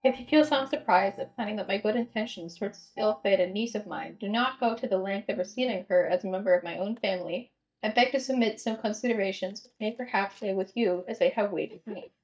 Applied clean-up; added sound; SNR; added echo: neural mask model DeepFilterNet 3.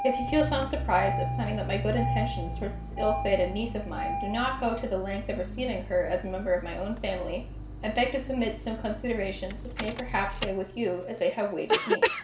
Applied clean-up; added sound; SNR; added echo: none; Engine starting; 3 dB; reverberation time 0.5 s.